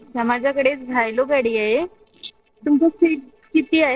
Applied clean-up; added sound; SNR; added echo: neural separator model SepFormer DNS4.